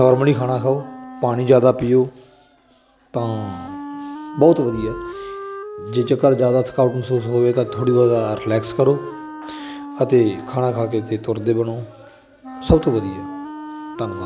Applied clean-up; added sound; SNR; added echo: none; Wind instrument, woodwind instrument; 14 dB; none.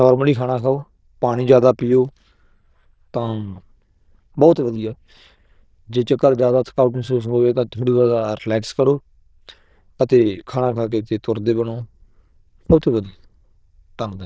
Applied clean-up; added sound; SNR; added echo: neural diffusion model UNIVERSE++.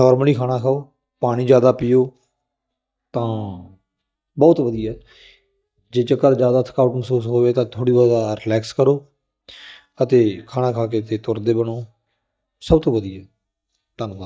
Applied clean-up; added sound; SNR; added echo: neural mask model DeepFilterNet 3.